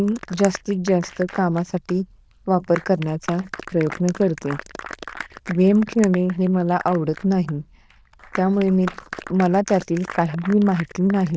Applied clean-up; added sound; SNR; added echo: neural diffusion model UNIVERSE++.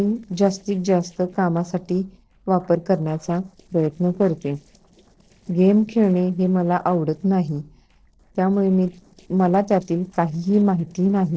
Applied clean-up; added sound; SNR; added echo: neural separator model SepFormer DNS4.